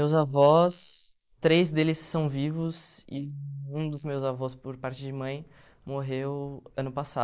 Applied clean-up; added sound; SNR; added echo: neural mask model Resemble Enhance denoiser.